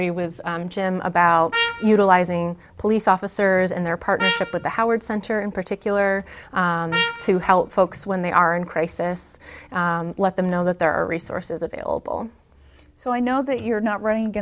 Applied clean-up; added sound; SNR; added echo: none; Trumpet; 7 dB; none.